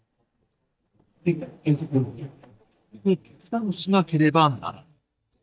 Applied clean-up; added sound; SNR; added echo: neural mask model DeepFilterNet 3.